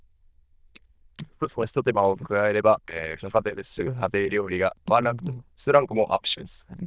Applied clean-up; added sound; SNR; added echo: neural diffusion model UNIVERSE++.